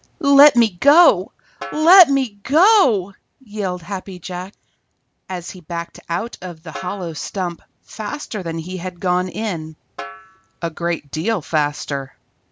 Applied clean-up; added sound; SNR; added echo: none; Snare drum; 19 dB; none.